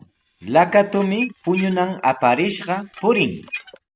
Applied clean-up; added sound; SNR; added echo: none; Squeak / Dishes, pots, and pans; 16 dB; none.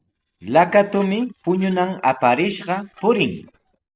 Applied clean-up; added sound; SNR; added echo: neural separator model SepFormer DNS4.